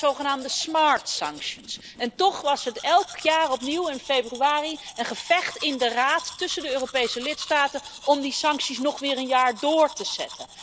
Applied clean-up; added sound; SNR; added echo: none; Domestic sounds, home sounds; 17 dB; none.